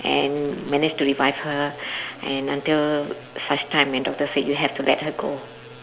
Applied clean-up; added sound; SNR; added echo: none; none; none; none.